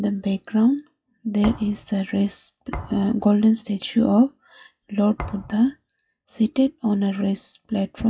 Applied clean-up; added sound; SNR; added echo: classical method WPE with log-MMSE.